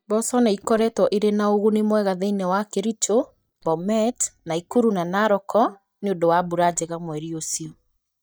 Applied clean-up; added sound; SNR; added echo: neural mask model DeepFilterNet 3.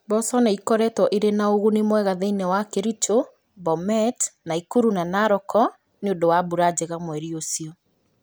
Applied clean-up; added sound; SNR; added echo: none; none; none; none.